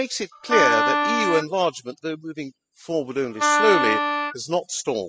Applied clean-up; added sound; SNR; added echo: classical method spectral subtraction.